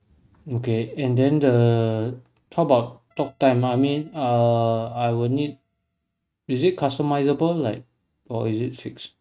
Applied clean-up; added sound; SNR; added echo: neural mask model RNNoise.